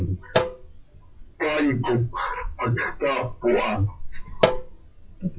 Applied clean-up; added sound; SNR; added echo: classical method WPE with log-MMSE.